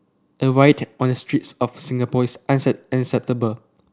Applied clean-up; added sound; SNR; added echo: none; none; none; none.